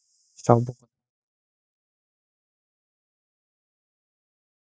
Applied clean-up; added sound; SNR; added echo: neural mask model DeepFilterNet 3.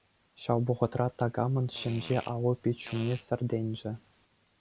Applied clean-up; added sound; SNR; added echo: none; Fart; 17 dB; none.